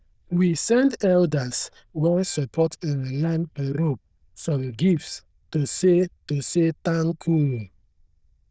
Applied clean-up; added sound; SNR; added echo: neural diffusion model UNIVERSE++.